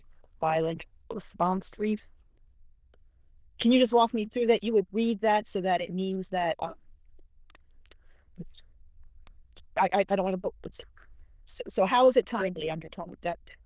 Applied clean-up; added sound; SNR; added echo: neural diffusion model UNIVERSE++.